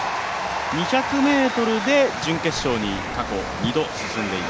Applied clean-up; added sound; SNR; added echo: none; Animal; 18 dB; none.